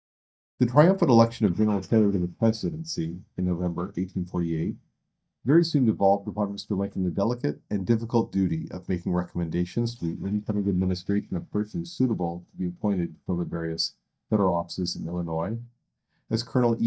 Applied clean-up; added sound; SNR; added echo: neural mask model DeepFilterNet 3.